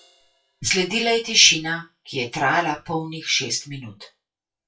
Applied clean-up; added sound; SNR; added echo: classical method WPE with log-MMSE.